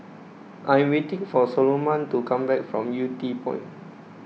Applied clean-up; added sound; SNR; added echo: none; none; none; none.